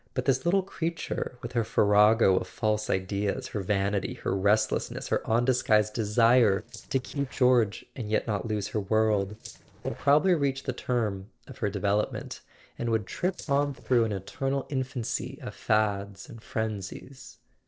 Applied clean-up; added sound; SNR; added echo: neural separator model SepFormer DNS4.